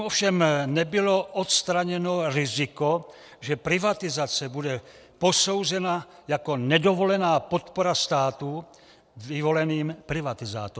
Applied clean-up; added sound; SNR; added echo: none; none; none; none.